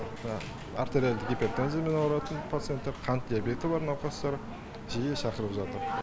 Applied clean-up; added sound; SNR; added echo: none; none; none; none.